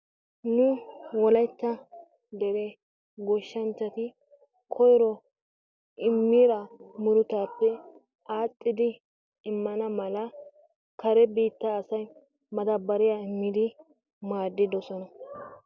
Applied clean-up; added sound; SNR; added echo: none; none; none; none.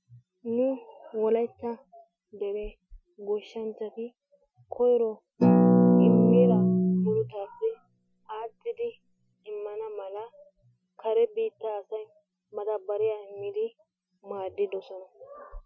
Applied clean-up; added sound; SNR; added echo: classical method Wiener filter.